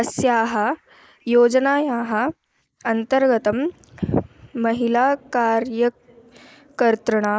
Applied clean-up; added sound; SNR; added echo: neural mask model Resemble Enhance denoiser.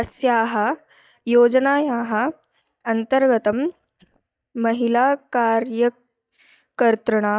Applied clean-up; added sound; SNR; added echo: neural mask model DeepFilterNet 3.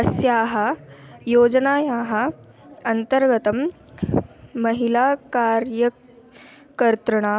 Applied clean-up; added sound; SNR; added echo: none; none; none; none.